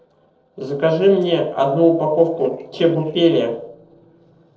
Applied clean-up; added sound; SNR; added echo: neural separator model SepFormer DNS4.